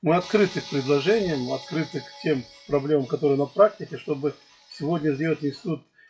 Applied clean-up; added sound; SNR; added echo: classical method WPE with log-MMSE.